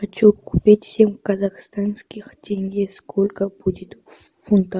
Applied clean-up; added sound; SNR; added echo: none; none; none; none.